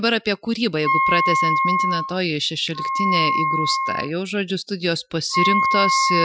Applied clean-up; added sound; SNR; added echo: classical method Wiener filter.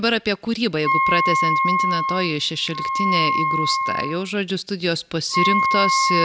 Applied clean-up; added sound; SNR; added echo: none; Wind instrument, woodwind instrument; -2 dB; none.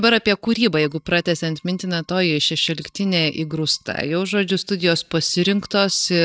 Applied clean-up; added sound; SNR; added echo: neural mask model DeepFilterNet 3.